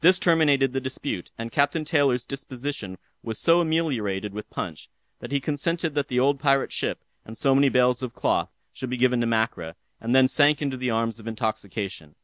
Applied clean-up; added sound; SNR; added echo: none; none; none; none.